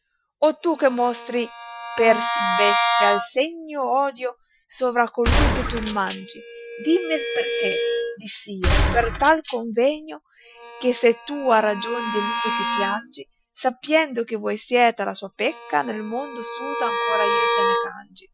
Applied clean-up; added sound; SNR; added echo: classical method Wiener filter.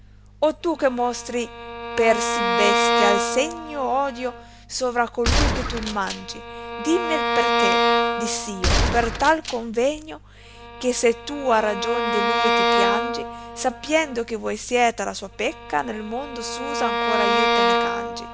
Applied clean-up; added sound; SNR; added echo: none; Bowed string instrument + Gunshot, gunfire; -1 dB; none.